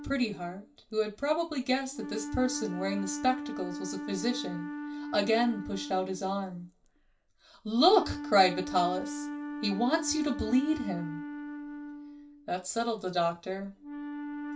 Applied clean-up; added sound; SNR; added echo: none; Wind instrument, woodwind instrument; 9 dB; reverberation time 0.2 s.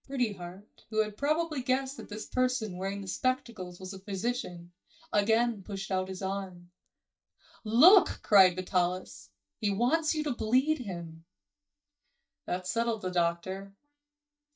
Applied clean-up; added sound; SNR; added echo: neural mask model DeepFilterNet 3.